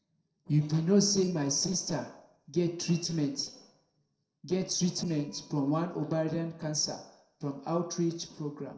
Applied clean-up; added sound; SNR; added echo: neural separator model SepFormer DNS4.